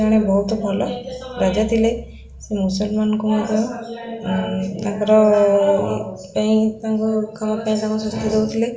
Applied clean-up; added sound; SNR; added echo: none; none; none; reverberation time 0.6 s.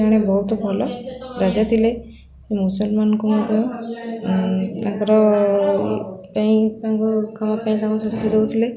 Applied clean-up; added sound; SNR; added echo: none; none; none; none.